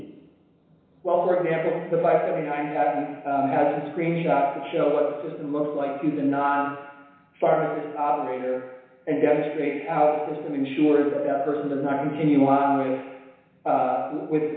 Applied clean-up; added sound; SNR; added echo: none; none; none; reverberation time 1.0 s.